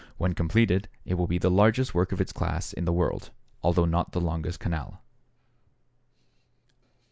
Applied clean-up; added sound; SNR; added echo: none; none; none; none.